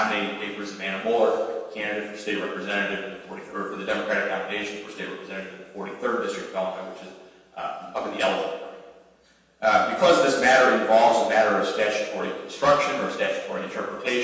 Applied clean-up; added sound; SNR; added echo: none; none; none; reverberation time 1.2 s.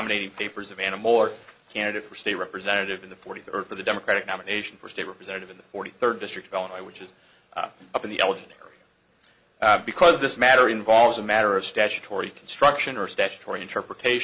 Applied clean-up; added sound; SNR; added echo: none; none; none; none.